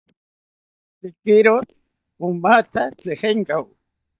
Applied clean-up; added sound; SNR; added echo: neural mask model DeepFilterNet 3.